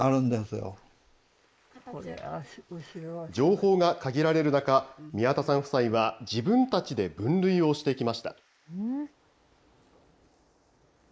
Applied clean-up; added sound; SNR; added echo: neural mask model Resemble Enhance denoiser.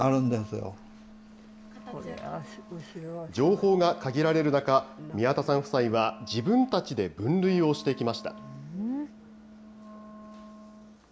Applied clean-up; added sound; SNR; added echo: none; Wind instrument, woodwind instrument; 19 dB; none.